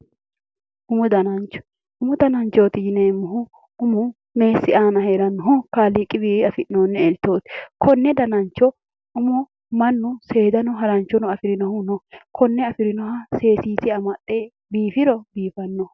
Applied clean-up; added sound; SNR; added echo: none; none; none; none.